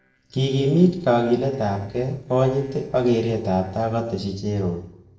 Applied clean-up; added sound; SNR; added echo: neural separator model SepFormer DNS4.